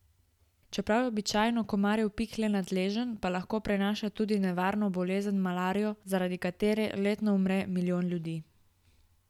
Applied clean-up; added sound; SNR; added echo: none; none; none; none.